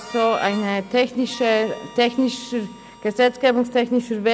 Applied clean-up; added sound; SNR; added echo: none; Harmonica; 20 dB; none.